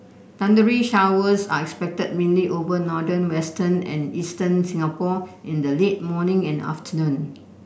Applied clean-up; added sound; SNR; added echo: none; none; none; none.